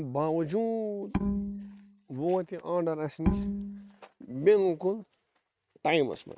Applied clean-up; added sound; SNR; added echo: neural mask model RNNoise.